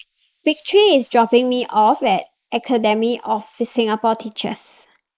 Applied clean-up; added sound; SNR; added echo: neural mask model Resemble Enhance denoiser.